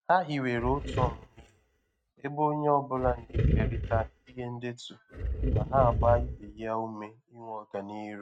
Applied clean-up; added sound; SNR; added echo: neural mask model RNNoise.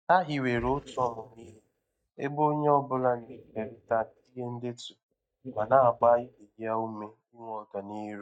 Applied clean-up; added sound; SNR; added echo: neural mask model DeepFilterNet 3.